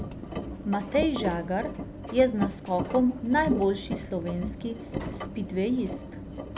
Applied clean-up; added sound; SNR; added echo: none; Engine; 7 dB; none.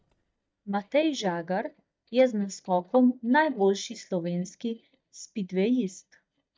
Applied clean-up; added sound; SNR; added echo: neural mask model DeepFilterNet 3.